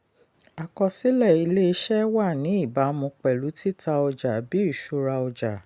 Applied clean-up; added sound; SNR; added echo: none; none; none; none.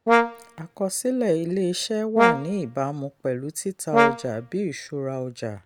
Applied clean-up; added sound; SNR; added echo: none; Brass instrument; -1 dB; none.